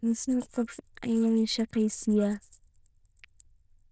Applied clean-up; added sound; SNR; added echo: neural diffusion model UNIVERSE++.